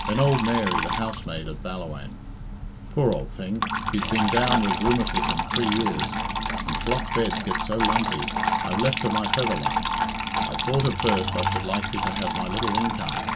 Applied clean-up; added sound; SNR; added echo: none; Trickle, dribble / Water tap, faucet; -1 dB; none.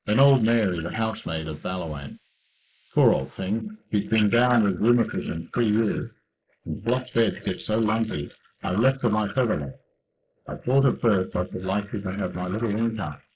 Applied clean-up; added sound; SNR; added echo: neural mask model Resemble Enhance denoiser.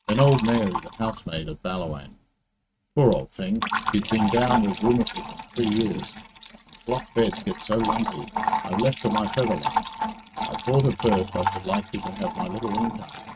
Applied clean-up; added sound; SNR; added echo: neural mask model RNNoise.